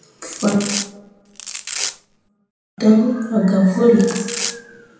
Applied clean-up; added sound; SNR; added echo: none; Domestic sounds, home sounds; 9 dB; reverberation time 0.9 s.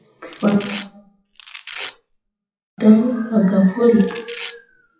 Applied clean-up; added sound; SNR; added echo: classical method WPE with log-MMSE.